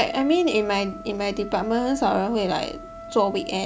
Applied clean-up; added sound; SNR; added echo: none; Wind instrument, woodwind instrument; 15 dB; none.